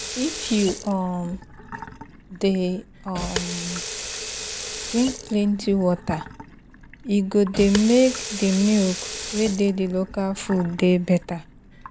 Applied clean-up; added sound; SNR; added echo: none; Sink (filling or washing) / Water tap, faucet; 10 dB; none.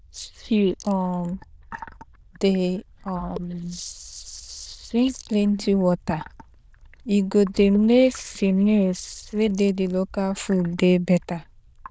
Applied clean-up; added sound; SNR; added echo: neural diffusion model UNIVERSE++.